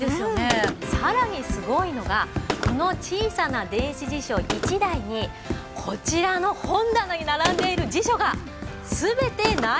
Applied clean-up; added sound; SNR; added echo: none; Gunshot, gunfire + Run; 5 dB; none.